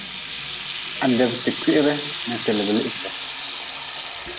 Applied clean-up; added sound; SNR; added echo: none; Sink (filling or washing) / Water tap, faucet; 1 dB; none.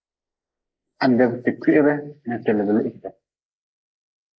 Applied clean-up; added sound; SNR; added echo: neural mask model Resemble Enhance denoiser.